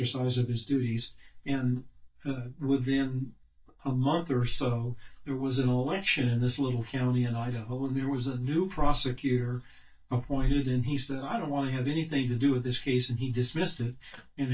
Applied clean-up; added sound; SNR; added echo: neural mask model DeepFilterNet 3.